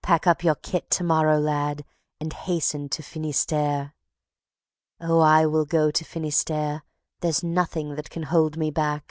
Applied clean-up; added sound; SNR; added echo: none; none; none; none.